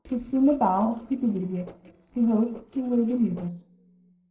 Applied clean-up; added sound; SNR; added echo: neural separator model SepFormer DNS4.